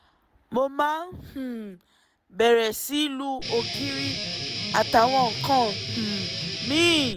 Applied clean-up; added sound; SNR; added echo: none; Guitar; 5 dB; none.